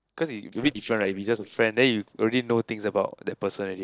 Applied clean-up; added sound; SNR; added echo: neural separator model SepFormer DNS4.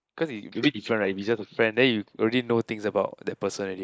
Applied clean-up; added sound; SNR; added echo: neural mask model Resemble Enhance denoiser.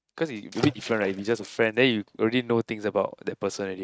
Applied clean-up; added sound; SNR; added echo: neural mask model RNNoise.